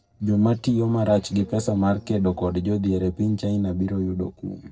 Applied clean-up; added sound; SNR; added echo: neural separator model SepFormer DNS4.